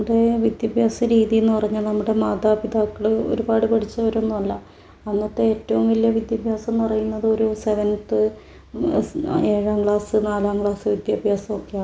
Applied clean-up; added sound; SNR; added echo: none; none; none; none.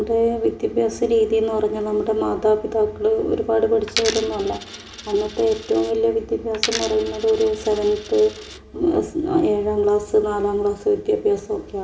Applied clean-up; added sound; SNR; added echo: none; Coin (dropping); 12 dB; reverberation time 2.2 s.